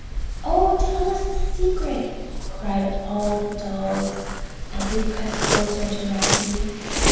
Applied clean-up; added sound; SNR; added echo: none; Waves, surf; -1 dB; reverberation time 1.2 s.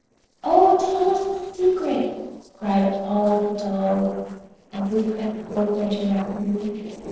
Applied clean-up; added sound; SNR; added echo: neural separator model SepFormer DNS4.